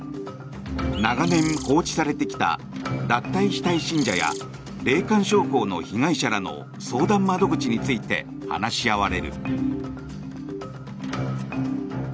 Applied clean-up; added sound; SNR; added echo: none; Bird; 12 dB; none.